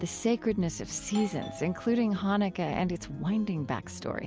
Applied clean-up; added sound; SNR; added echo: none; Doorbell; 17 dB; none.